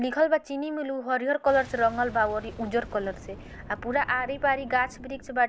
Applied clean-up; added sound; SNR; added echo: none; Boom; 18 dB; none.